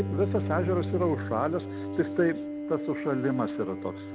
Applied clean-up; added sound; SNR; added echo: none; Bowed string instrument; 4 dB; none.